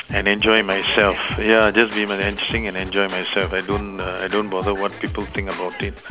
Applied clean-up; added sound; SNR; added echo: none; Scratching (performance technique); 11 dB; none.